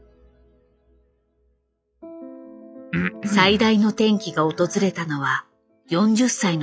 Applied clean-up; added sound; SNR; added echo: classical method log-MMSE.